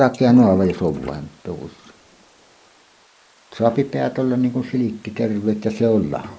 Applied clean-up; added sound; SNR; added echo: neural mask model Resemble Enhance denoiser.